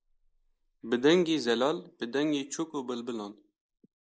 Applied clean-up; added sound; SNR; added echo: neural mask model Resemble Enhance denoiser.